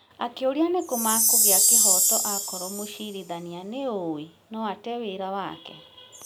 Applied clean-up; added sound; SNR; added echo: none; Chime; -4 dB; none.